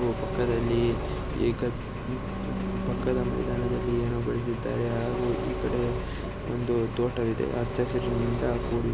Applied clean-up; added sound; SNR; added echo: none; Engine; 3 dB; none.